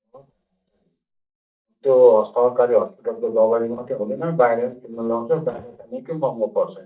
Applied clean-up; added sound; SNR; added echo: neural mask model DeepFilterNet 3.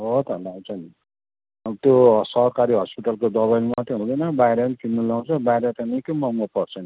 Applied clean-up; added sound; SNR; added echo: none; none; none; none.